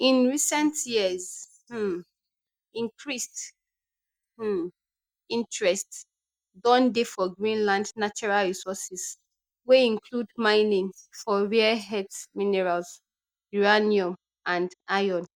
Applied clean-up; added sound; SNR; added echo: neural mask model DeepFilterNet 3.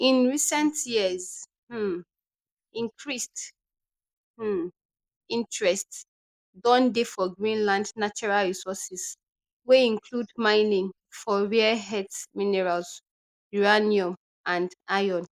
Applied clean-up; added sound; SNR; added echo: neural mask model Resemble Enhance denoiser.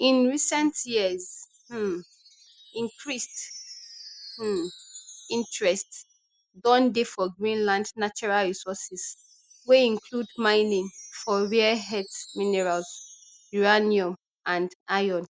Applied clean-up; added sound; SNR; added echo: classical method spectral subtraction.